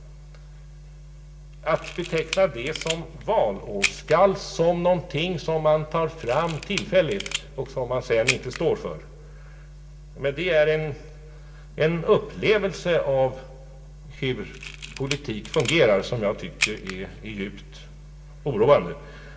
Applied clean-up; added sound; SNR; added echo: none; Camera; 9 dB; reverberation time 0.7 s.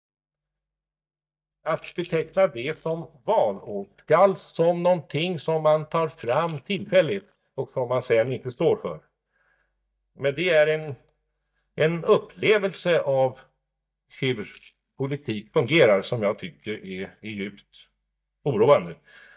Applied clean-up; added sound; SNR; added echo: neural mask model DeepFilterNet 3.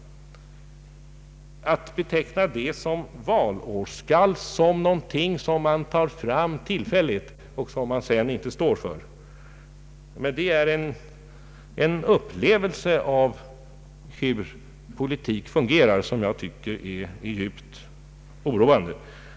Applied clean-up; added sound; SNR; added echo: none; none; none; none.